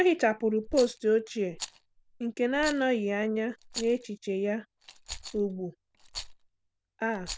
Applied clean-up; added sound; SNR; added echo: none; Rattle; 15 dB; none.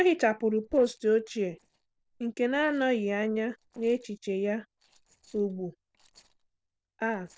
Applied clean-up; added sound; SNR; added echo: neural separator model SepFormer DNS4.